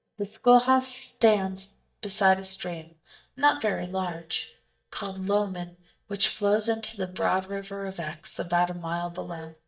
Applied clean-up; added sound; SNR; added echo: neural mask model DeepFilterNet 3.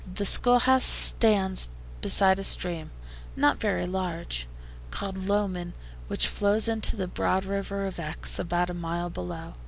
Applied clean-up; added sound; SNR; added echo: none; none; none; none.